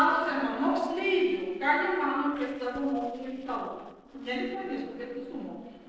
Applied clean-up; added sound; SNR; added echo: neural separator model SepFormer DNS4.